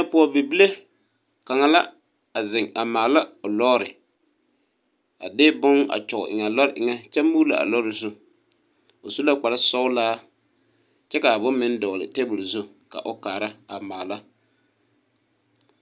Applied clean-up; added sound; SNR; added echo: none; none; none; none.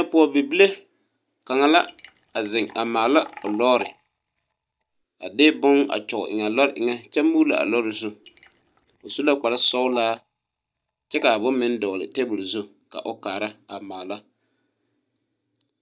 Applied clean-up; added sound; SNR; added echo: neural mask model DeepFilterNet 3.